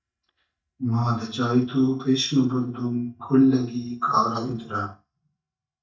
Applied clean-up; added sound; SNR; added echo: neural mask model DeepFilterNet 3.